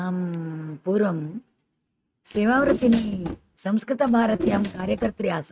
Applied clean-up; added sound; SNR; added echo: neural mask model RNNoise.